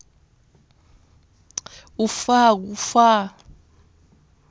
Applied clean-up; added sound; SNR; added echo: none; none; none; none.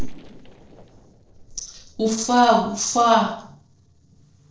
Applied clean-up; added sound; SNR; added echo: neural separator model SepFormer DNS4.